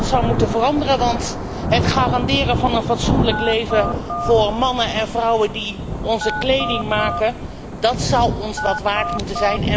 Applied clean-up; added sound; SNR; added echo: none; Thunder / Rain + Telephone; 2 dB; none.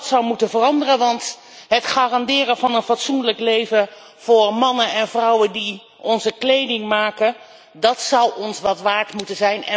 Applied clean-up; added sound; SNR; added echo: none; none; none; none.